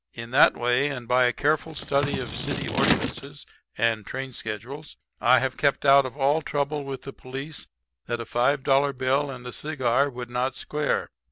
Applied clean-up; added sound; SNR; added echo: none; Scissors; 3 dB; none.